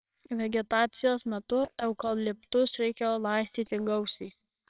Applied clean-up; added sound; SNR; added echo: neural separator model SepFormer WHAMR!.